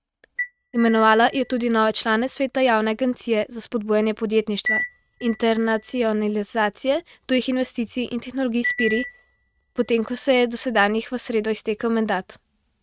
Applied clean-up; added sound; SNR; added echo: neural mask model RNNoise.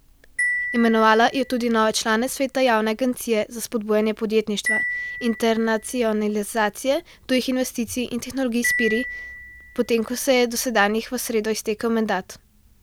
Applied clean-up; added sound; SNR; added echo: none; Marimba, xylophone; 10 dB; none.